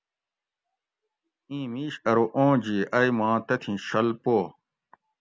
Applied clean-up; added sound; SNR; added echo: none; none; none; none.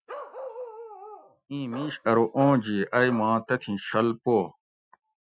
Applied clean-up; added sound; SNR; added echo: classical method Wiener filter.